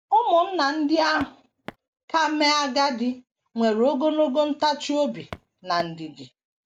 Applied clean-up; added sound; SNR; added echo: none; Walk, footsteps; 17 dB; none.